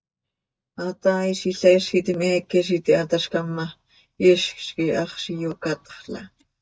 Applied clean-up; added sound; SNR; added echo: neural mask model DeepFilterNet 3.